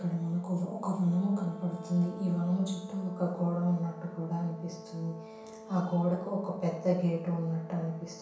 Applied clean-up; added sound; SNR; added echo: none; Brass instrument; 16 dB; reverberation time 0.7 s.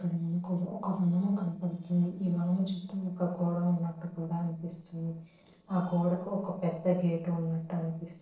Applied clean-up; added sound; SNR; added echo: neural separator model SepFormer DNS4.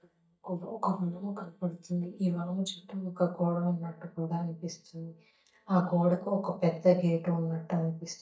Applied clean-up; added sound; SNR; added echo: neural mask model DeepFilterNet 3.